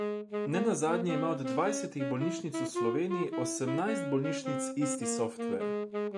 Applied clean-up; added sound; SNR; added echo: none; Wind instrument, woodwind instrument; 1 dB; none.